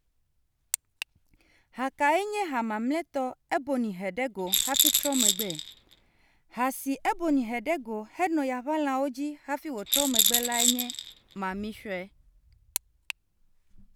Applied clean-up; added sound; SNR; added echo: none; Rattle; -3 dB; none.